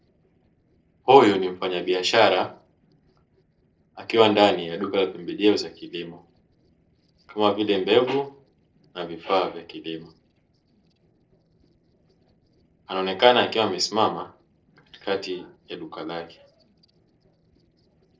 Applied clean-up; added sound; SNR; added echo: neural separator model SepFormer DNS4.